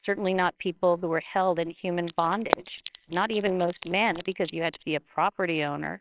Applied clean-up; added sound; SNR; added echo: neural separator model SepFormer WHAMR!.